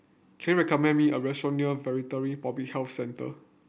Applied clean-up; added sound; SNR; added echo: none; none; none; none.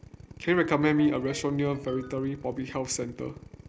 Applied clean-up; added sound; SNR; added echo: none; Drill + Ringtone; 16 dB; none.